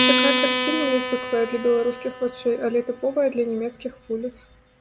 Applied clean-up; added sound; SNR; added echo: none; Acoustic guitar; 2 dB; none.